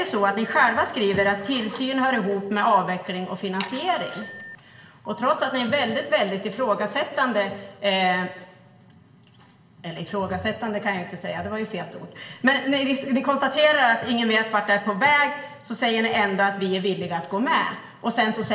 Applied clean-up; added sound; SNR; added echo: none; Telephone; 18 dB; reverberation time 0.9 s.